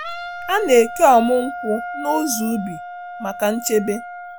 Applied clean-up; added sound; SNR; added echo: none; Wind instrument, woodwind instrument; 11 dB; none.